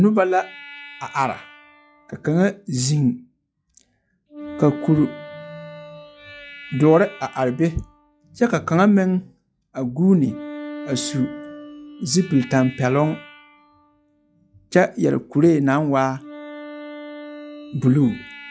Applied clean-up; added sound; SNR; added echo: classical method log-MMSE.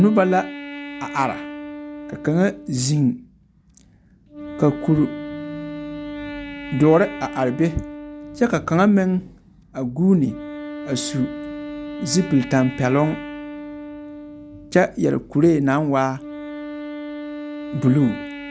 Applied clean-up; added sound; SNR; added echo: none; Wind instrument, woodwind instrument; 12 dB; none.